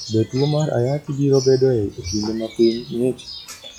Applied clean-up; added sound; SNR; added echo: classical method log-MMSE.